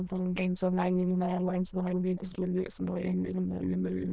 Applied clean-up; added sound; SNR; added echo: neural diffusion model UNIVERSE++.